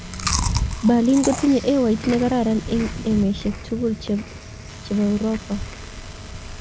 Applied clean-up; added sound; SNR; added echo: none; Chewing, mastication; 8 dB; none.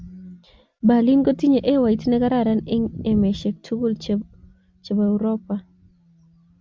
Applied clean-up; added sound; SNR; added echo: none; none; none; none.